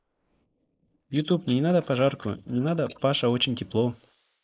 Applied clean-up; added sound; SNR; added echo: neural mask model Resemble Enhance denoiser.